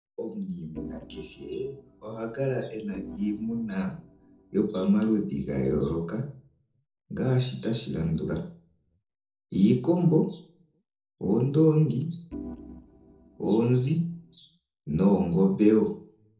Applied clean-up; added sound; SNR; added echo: neural separator model SepFormer DNS4.